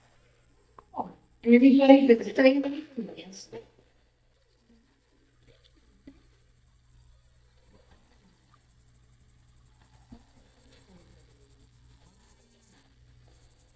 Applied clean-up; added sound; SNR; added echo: neural mask model DeepFilterNet 3.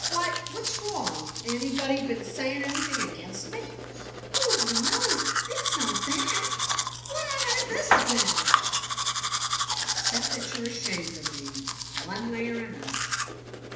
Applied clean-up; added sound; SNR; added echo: none; Domestic sounds, home sounds; -4 dB; reverberation time 0.9 s.